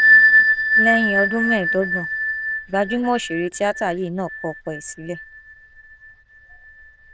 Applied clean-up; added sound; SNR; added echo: neural diffusion model UNIVERSE++.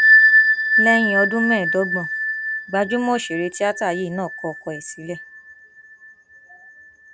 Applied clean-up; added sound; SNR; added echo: none; Bell; -4 dB; none.